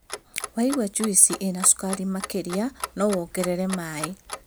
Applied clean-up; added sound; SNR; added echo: none; Clock; 12 dB; none.